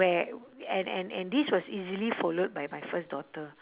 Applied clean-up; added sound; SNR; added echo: none; none; none; none.